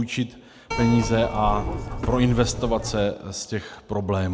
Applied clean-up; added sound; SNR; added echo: none; Keyboard (musical); 5 dB; none.